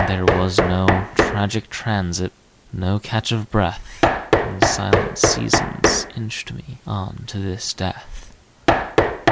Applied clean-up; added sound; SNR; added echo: none; Knock; -2 dB; none.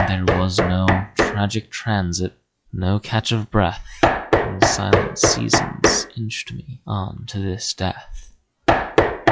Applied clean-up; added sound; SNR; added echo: classical method log-MMSE.